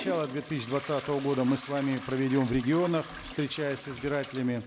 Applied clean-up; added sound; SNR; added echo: none; Trickle, dribble / Toilet flush / Hiss; 13 dB; none.